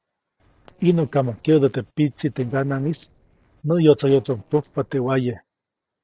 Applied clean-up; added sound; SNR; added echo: neural separator model SepFormer DNS4.